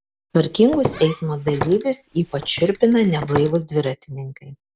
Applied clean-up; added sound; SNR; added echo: none; Walk, footsteps; 11 dB; none.